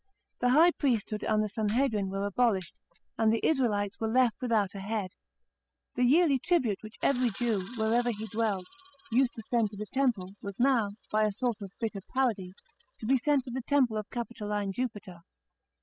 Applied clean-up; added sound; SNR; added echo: classical method spectral subtraction.